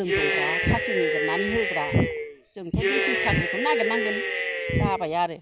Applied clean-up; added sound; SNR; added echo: none; Cheering; -1 dB; none.